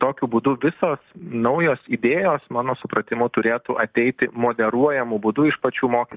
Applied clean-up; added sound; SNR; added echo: neural mask model Resemble Enhance denoiser.